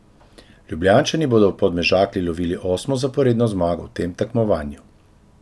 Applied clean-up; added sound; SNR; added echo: none; none; none; none.